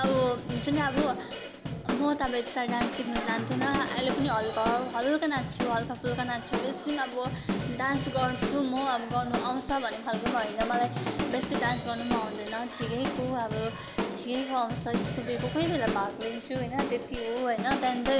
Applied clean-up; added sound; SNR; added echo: none; Drum / Drum kit; 3 dB; none.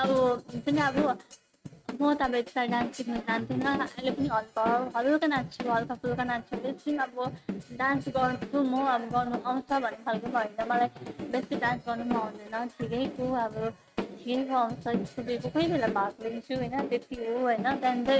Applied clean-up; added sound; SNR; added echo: neural mask model RNNoise.